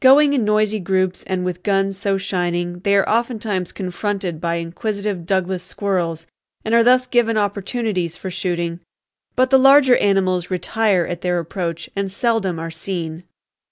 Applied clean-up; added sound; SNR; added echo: none; none; none; none.